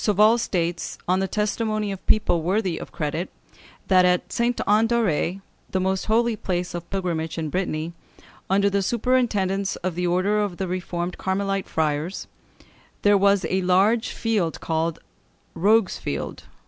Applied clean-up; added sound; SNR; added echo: none; none; none; none.